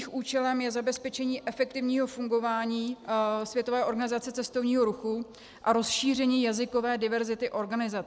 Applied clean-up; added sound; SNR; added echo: none; none; none; none.